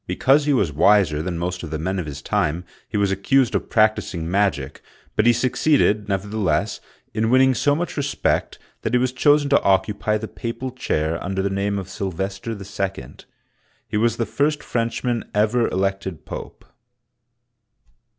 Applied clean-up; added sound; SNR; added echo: none; none; none; none.